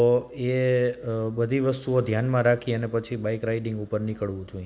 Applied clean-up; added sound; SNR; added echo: none; none; none; none.